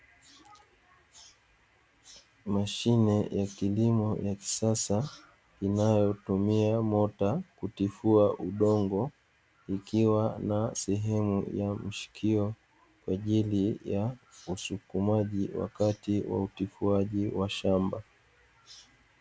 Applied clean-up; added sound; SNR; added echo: none; none; none; none.